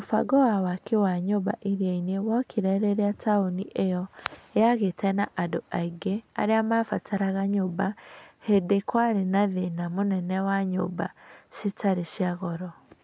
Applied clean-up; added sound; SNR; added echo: none; none; none; none.